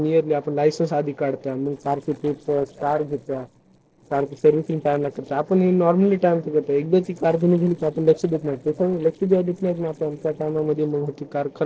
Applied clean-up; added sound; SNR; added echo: neural separator model SepFormer DNS4.